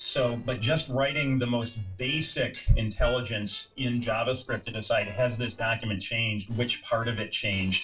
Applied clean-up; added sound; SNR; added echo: neural separator model SepFormer DNS4.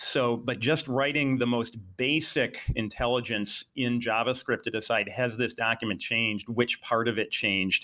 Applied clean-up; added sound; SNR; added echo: none; none; none; none.